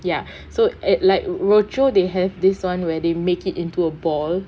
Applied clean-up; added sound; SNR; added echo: none; none; none; none.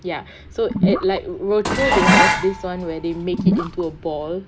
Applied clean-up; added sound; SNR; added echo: none; Dishes, pots, and pans + Gurgling / Liquid; -3 dB; none.